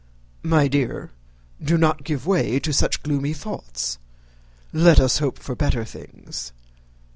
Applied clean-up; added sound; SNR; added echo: none; none; none; none.